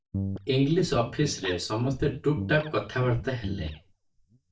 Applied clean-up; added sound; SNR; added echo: neural mask model DeepFilterNet 3.